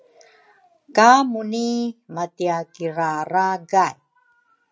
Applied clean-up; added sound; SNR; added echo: none; none; none; none.